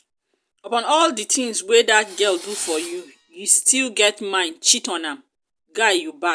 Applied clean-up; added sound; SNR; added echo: none; Tools; 13 dB; none.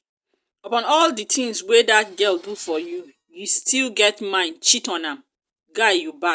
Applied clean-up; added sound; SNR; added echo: neural mask model RNNoise.